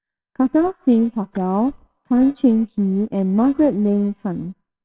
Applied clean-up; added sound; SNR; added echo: neural separator model SepFormer WHAMR!.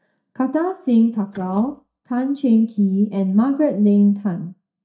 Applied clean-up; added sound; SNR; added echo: neural mask model DeepFilterNet 3.